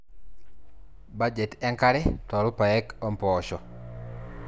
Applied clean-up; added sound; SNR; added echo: none; none; none; none.